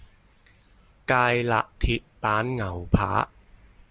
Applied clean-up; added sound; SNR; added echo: none; none; none; none.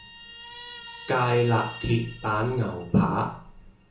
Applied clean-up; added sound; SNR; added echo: none; Guitar; 17 dB; reverberation time 0.7 s.